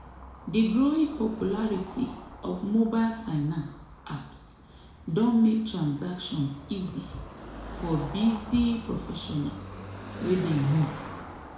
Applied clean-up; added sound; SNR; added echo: none; Car passing by / Traffic noise, roadway noise; 13 dB; reverberation time 0.6 s.